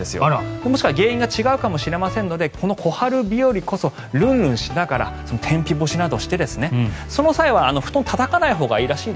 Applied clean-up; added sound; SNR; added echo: none; none; none; none.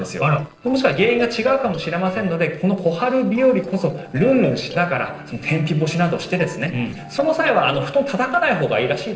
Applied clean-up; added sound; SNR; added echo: neural separator model SepFormer DNS4.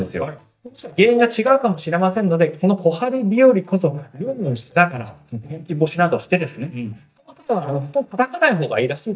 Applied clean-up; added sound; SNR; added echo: neural mask model DeepFilterNet 3.